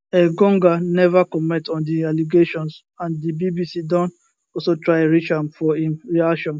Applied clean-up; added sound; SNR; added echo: none; none; none; none.